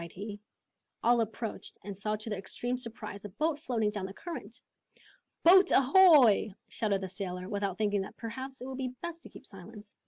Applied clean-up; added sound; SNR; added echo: none; none; none; none.